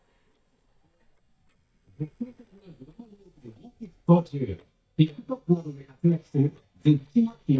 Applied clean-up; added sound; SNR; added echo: neural mask model DeepFilterNet 3.